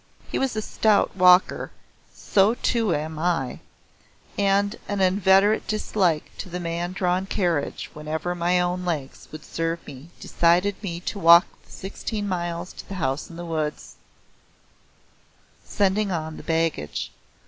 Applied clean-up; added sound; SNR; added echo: none; none; none; none.